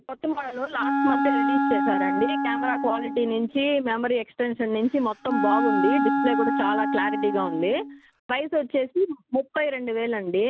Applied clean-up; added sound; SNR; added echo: none; Wind instrument, woodwind instrument; 0 dB; none.